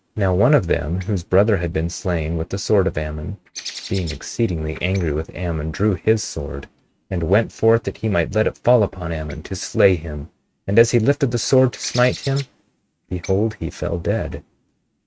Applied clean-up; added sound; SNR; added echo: neural mask model RNNoise.